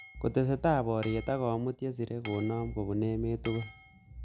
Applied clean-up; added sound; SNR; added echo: none; Hammer / Chink, clink; 10 dB; none.